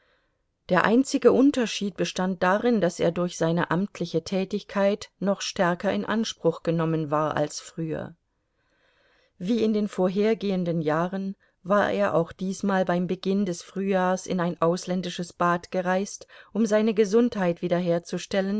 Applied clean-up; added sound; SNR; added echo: none; none; none; none.